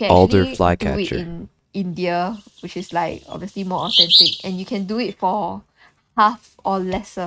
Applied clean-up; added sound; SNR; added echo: neural mask model RNNoise.